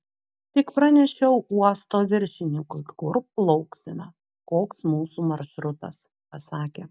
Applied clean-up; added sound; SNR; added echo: none; none; none; none.